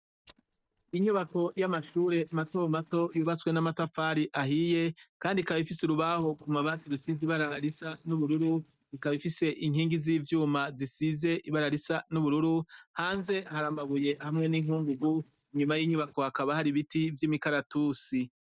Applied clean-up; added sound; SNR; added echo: neural mask model DeepFilterNet 3.